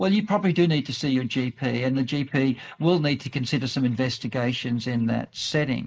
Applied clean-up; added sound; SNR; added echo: neural mask model Resemble Enhance denoiser.